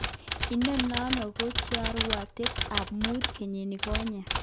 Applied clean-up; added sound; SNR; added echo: none; Typewriter; 0 dB; none.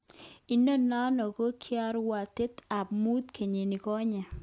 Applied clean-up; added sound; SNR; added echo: none; none; none; none.